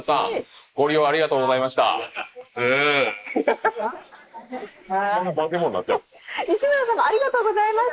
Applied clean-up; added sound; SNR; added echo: neural mask model Resemble Enhance denoiser.